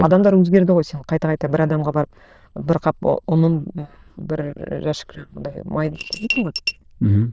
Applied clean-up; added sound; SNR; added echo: neural diffusion model UNIVERSE++.